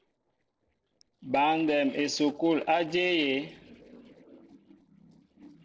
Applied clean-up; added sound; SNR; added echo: neural separator model SepFormer DNS4.